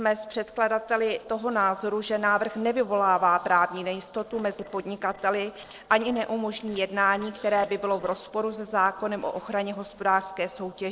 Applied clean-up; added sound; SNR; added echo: neural separator model SepFormer DNS4.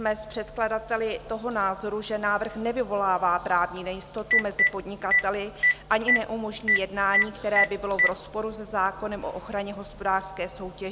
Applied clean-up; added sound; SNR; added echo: none; Telephone; 2 dB; none.